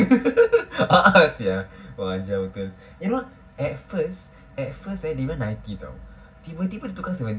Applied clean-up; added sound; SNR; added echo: none; none; none; reverberation time 0.4 s.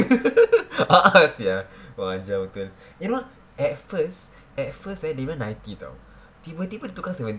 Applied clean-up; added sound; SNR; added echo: none; none; none; none.